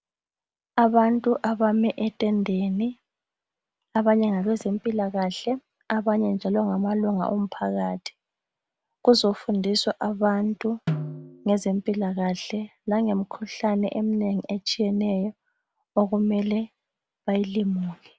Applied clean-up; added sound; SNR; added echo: none; Snare drum; 10 dB; none.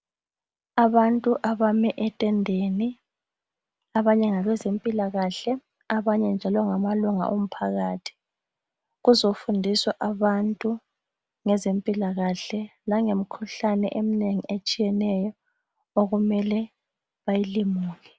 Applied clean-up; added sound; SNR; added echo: none; none; none; none.